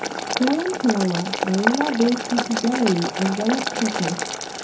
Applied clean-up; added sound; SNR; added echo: none; Boiling; 4 dB; reverberation time 0.4 s.